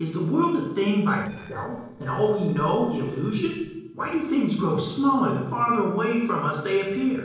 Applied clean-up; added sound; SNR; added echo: neural separator model SepFormer DNS4.